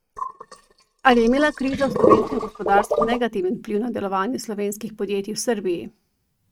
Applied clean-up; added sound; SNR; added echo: neural mask model RNNoise.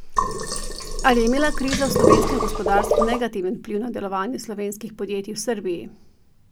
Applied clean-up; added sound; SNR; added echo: none; Sink (filling or washing); -3 dB; none.